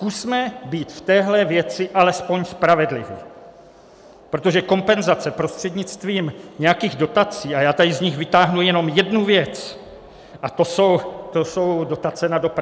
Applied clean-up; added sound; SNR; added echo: none; none; none; none.